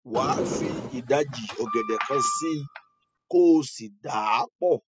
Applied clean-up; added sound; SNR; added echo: classical method spectral subtraction.